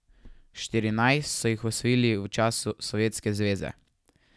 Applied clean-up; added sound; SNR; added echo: none; none; none; none.